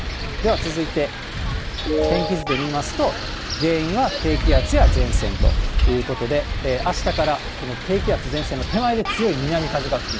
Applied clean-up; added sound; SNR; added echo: none; Wind; 0 dB; none.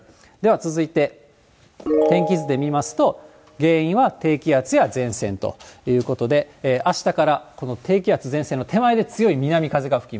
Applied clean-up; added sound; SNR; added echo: none; none; none; none.